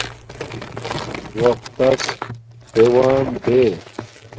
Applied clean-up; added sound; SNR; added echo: neural mask model RNNoise.